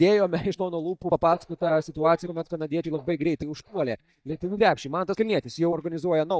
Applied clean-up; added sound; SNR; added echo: neural mask model DeepFilterNet 3.